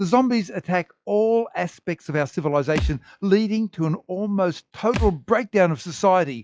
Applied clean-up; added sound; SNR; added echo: classical method log-MMSE.